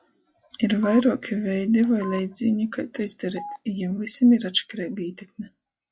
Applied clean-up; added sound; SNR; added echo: classical method log-MMSE.